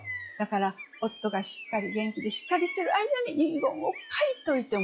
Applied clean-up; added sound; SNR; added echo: classical method log-MMSE.